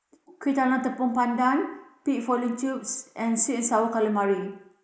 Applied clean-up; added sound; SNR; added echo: neural mask model Resemble Enhance denoiser.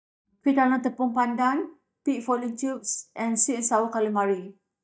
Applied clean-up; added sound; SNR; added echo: neural mask model DeepFilterNet 3.